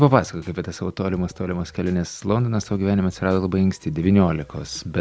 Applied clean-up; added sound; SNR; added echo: none; none; none; none.